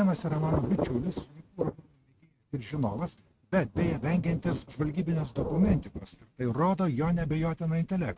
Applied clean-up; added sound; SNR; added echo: neural mask model RNNoise.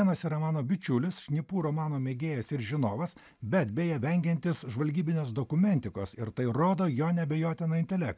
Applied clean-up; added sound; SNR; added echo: none; none; none; none.